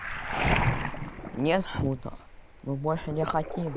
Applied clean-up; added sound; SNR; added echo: none; Waves, surf; 1 dB; none.